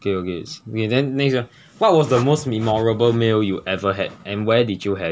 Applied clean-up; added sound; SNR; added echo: none; none; none; none.